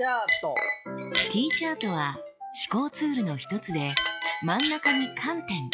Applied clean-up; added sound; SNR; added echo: classical method log-MMSE.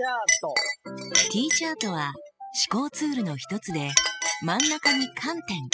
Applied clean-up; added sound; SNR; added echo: classical method spectral subtraction.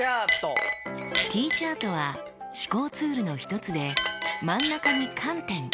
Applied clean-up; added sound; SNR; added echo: none; Chink, clink; 0 dB; none.